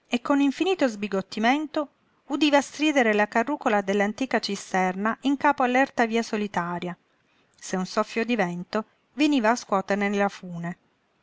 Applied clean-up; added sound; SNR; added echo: none; none; none; none.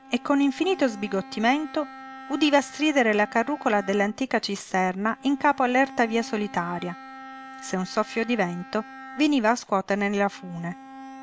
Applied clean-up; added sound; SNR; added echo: none; Bowed string instrument; 18 dB; none.